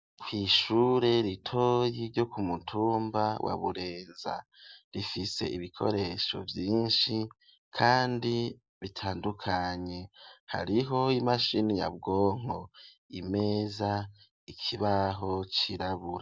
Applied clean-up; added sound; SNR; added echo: none; none; none; none.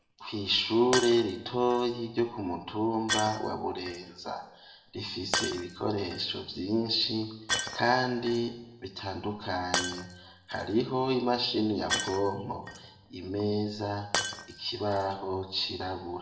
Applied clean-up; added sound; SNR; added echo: none; Shatter; 8 dB; reverberation time 0.8 s.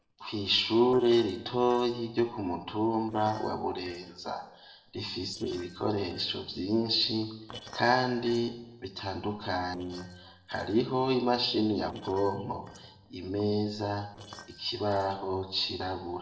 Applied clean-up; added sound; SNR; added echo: neural separator model SepFormer DNS4.